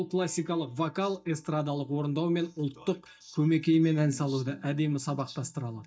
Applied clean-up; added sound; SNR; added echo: neural mask model DeepFilterNet 3.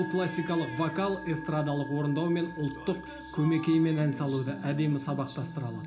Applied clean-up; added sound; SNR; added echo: none; Musical instrument; 14 dB; reverberation time 0.4 s.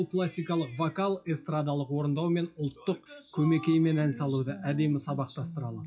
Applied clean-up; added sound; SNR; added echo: classical method WPE with log-MMSE.